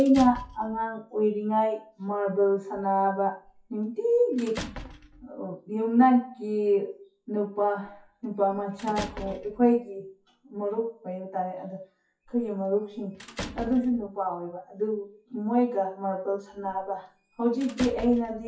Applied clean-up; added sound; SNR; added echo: classical method WPE with log-MMSE.